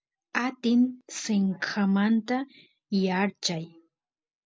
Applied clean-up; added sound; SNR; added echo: none; none; none; none.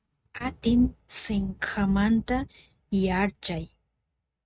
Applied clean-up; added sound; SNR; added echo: neural mask model RNNoise.